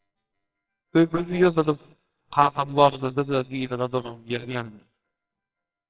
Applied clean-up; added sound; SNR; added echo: neural separator model SepFormer WHAMR!.